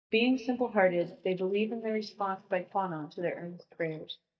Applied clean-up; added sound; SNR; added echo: neural mask model DeepFilterNet 3.